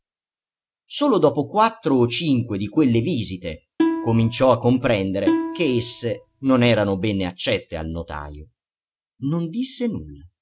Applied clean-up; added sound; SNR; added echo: neural mask model RNNoise.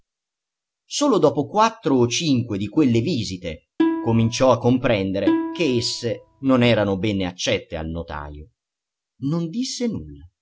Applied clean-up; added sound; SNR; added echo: none; Plucked string instrument; 4 dB; none.